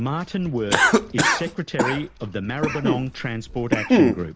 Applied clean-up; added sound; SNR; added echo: none; Cough; -4 dB; none.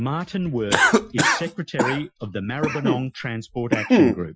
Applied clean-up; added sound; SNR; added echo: classical method Wiener filter.